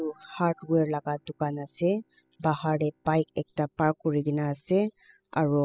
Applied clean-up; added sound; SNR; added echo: classical method spectral subtraction.